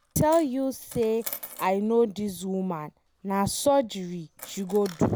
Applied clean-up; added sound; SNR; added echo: none; Coin (dropping); 19 dB; none.